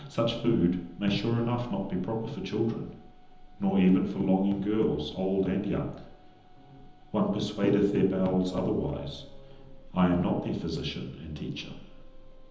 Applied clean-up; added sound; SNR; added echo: none; none; none; reverberation time 0.9 s.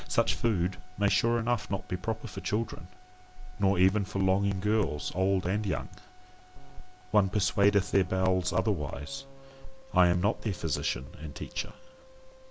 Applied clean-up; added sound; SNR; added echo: none; none; none; none.